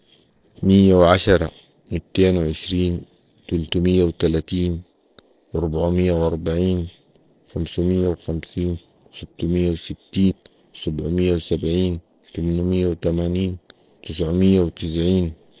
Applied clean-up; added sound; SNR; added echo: neural separator model SepFormer DNS4.